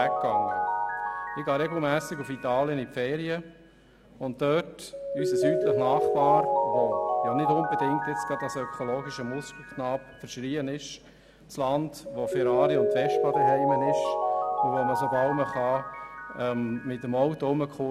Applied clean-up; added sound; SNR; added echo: none; Mallet percussion; -1 dB; none.